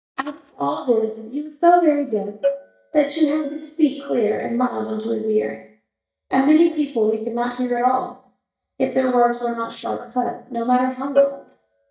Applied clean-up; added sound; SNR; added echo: neural mask model DeepFilterNet 3.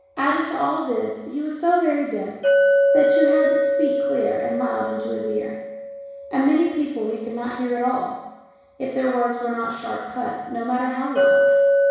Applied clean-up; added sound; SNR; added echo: none; Chink, clink; -1 dB; reverberation time 1.1 s.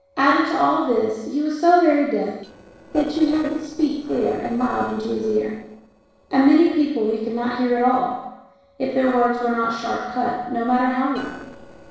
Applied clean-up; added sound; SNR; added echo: neural separator model SepFormer DNS4.